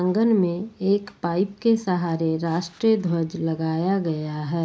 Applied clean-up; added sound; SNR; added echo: none; none; none; none.